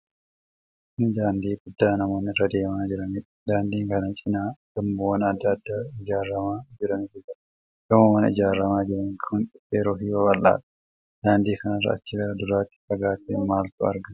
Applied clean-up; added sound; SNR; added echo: none; none; none; none.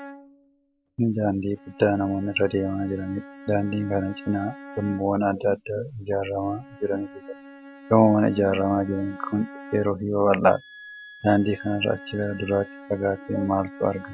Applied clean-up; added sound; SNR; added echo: none; Wind instrument, woodwind instrument + Bowed string instrument; 19 dB; none.